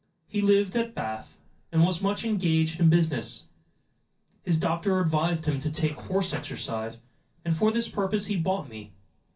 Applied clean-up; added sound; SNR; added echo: none; Cutlery, silverware / Drawer open or close; 19 dB; reverberation time 0.3 s.